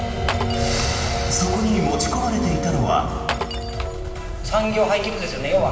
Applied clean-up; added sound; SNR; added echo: none; Glass; 13 dB; reverberation time 2.3 s.